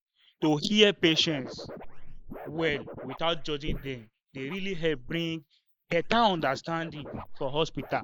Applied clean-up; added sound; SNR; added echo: neural mask model Resemble Enhance denoiser.